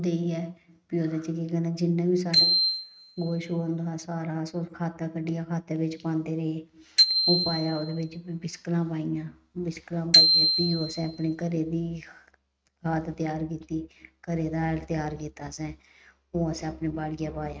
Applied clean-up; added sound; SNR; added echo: neural mask model RNNoise.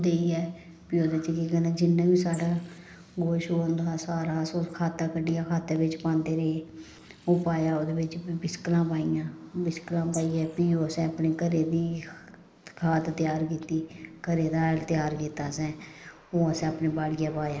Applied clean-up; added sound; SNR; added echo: neural mask model Resemble Enhance denoiser.